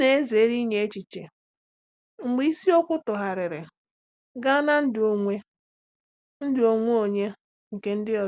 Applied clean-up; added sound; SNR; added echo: none; none; none; none.